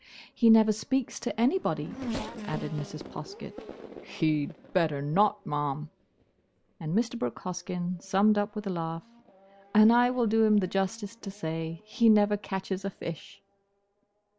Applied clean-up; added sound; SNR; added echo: none; Race car, auto racing / Accelerating, revving, vroom; 17 dB; none.